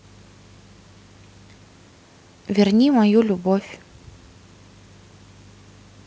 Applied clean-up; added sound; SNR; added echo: none; none; none; none.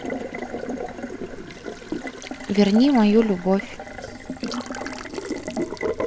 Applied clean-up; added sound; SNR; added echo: none; Water tap, faucet; 7 dB; none.